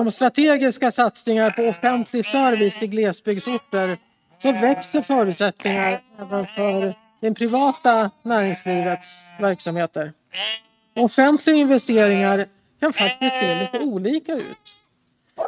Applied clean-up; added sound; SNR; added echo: neural mask model RNNoise.